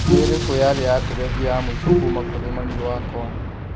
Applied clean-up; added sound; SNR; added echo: none; Explosion + Bowed string instrument; -2 dB; none.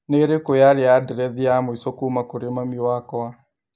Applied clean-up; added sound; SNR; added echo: none; none; none; none.